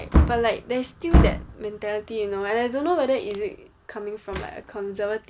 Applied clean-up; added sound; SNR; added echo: none; Wood; -1 dB; none.